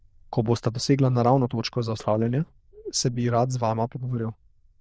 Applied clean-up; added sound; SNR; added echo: neural diffusion model UNIVERSE++.